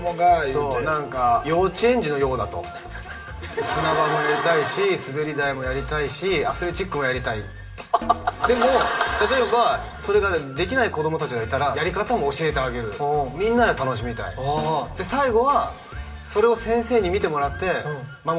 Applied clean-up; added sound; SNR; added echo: none; Snare drum; 19 dB; reverberation time 0.8 s.